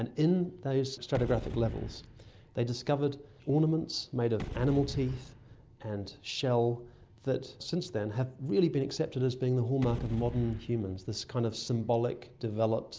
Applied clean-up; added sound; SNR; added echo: none; Gunshot, gunfire / Boom; 13 dB; none.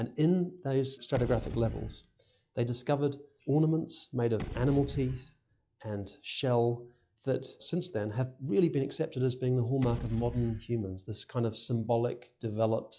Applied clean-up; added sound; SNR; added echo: classical method log-MMSE.